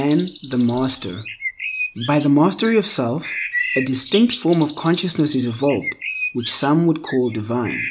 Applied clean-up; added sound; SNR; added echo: none; Bird; 9 dB; none.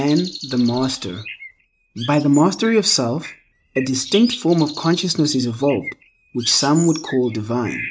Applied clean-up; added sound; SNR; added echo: neural mask model RNNoise.